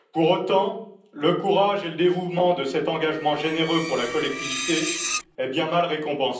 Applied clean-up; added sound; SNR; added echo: none; Screech; 10 dB; reverberation time 0.6 s.